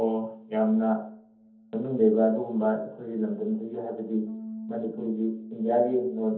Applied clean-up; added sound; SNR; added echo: none; Bass guitar; 17 dB; reverberation time 0.7 s.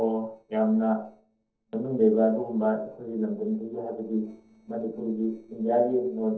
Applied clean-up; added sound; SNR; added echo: neural separator model SepFormer DNS4.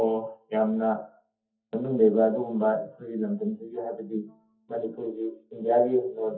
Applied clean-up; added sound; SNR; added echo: classical method WPE with log-MMSE.